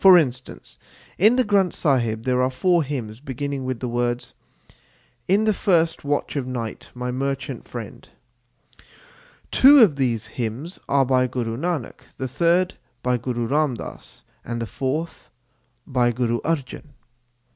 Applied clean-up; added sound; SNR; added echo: none; none; none; none.